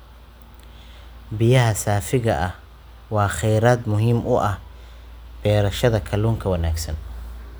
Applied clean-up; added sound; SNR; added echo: none; none; none; none.